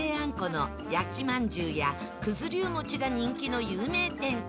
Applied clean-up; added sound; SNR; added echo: none; none; none; none.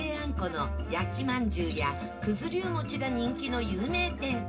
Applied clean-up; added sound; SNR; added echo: none; Keys jangling; 14 dB; reverberation time 0.4 s.